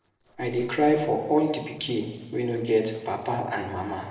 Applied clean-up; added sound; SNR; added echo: neural separator model SepFormer DNS4.